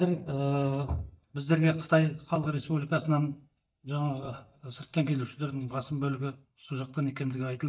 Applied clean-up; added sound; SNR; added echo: neural mask model DeepFilterNet 3.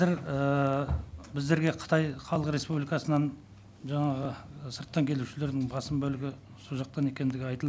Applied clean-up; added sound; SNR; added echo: none; none; none; none.